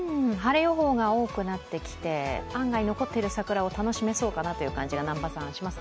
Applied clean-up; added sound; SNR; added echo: none; none; none; none.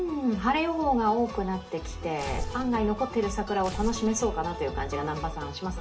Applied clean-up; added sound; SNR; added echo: none; Tearing; 10 dB; reverberation time 0.3 s.